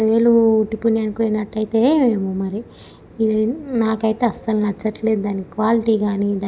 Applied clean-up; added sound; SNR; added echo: none; none; none; none.